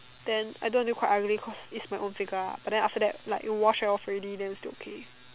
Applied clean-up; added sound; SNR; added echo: none; none; none; none.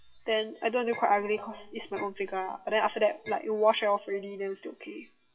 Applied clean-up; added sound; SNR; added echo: classical method WPE with log-MMSE.